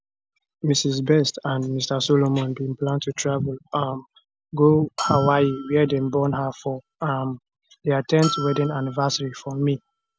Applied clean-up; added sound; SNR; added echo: none; Bell; 12 dB; none.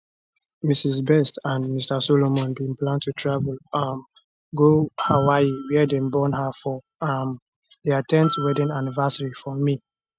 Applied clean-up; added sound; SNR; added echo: neural mask model RNNoise.